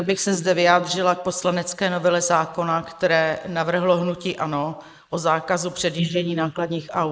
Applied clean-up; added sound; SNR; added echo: neural mask model Resemble Enhance denoiser.